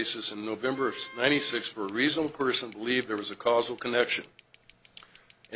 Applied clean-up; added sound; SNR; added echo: none; Wind instrument, woodwind instrument + Scissors; 16 dB; none.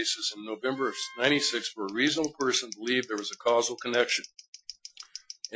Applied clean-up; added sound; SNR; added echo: classical method Wiener filter.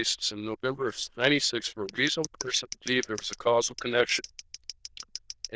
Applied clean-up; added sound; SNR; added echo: neural diffusion model UNIVERSE++.